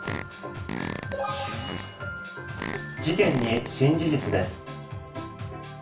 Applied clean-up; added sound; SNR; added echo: none; Fart; 9 dB; reverberation time 0.3 s.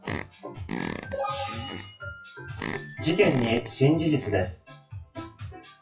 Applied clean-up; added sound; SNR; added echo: classical method WPE with log-MMSE.